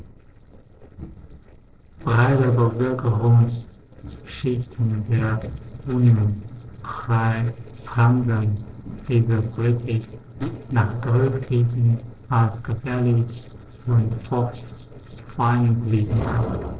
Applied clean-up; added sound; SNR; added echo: neural separator model SepFormer DNS4.